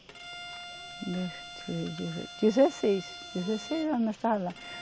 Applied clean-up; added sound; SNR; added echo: none; Bowed string instrument; 14 dB; none.